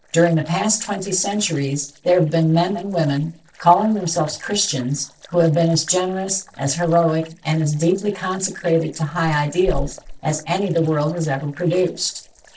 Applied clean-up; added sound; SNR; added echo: neural separator model SepFormer DNS4.